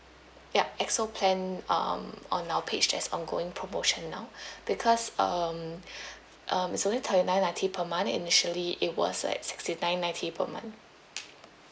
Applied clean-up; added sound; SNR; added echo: none; none; none; none.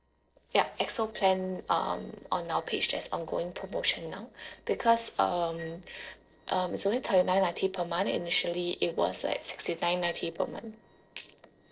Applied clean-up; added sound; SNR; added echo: neural separator model SepFormer DNS4.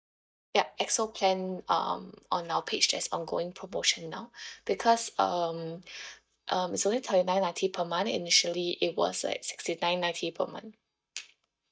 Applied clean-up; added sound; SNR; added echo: neural mask model DeepFilterNet 3.